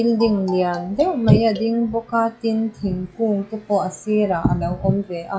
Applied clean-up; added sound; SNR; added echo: classical method log-MMSE.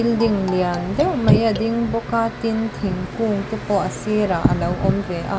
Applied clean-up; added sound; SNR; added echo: none; Marimba, xylophone; 15 dB; none.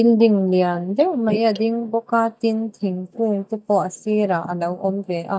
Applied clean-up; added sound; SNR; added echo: neural mask model DeepFilterNet 3.